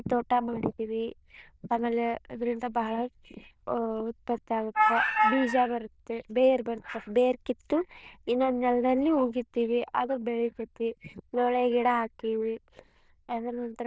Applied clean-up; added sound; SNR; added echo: neural diffusion model UNIVERSE++.